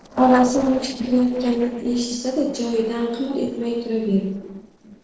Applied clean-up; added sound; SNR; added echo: neural separator model SepFormer DNS4.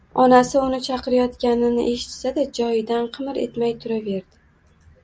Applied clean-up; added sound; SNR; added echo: none; none; none; none.